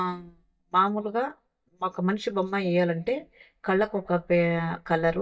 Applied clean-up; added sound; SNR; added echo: neural mask model DeepFilterNet 3.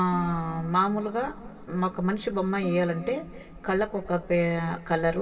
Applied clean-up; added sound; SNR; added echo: none; Keyboard (musical); 20 dB; reverberation time 2.3 s.